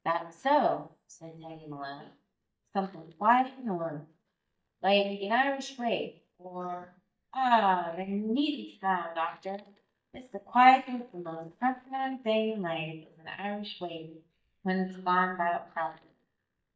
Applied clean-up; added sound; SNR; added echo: neural mask model DeepFilterNet 3.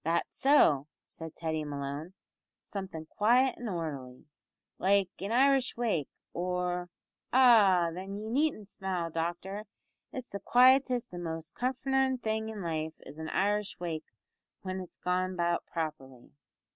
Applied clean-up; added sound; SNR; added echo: none; none; none; none.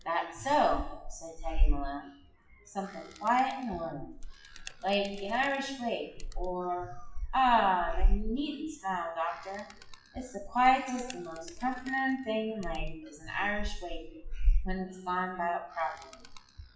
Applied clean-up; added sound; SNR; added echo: classical method WPE with log-MMSE.